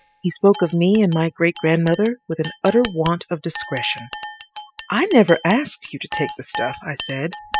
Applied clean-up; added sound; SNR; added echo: classical method spectral subtraction.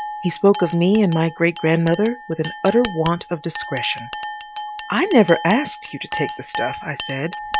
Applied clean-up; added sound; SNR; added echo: none; Chink, clink; 10 dB; none.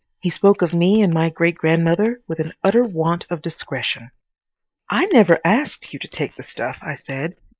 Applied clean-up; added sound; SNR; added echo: neural mask model Resemble Enhance denoiser.